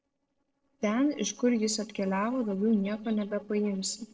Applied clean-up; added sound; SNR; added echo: neural separator model SepFormer DNS4.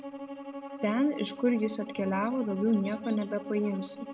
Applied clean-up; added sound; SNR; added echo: none; Bowed string instrument; 11 dB; reverberation time 1.0 s.